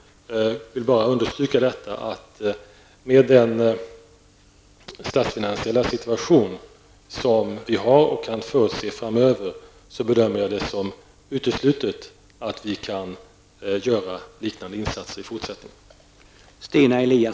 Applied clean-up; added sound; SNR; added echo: none; none; none; none.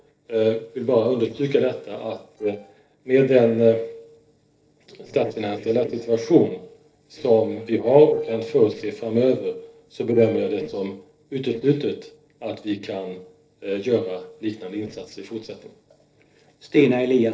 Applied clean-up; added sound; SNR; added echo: neural separator model SepFormer DNS4.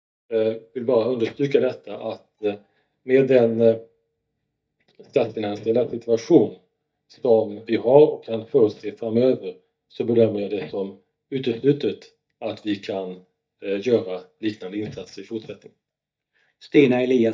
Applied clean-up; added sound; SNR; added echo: neural mask model DeepFilterNet 3.